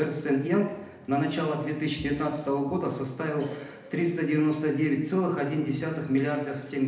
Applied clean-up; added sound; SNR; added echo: none; none; none; reverberation time 0.8 s.